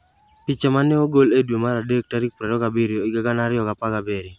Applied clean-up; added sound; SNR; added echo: none; none; none; none.